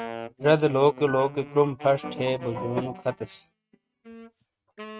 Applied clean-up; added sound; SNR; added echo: neural mask model RNNoise.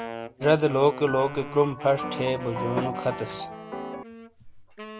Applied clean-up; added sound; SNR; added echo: none; Wind instrument, woodwind instrument + Piano; 9 dB; none.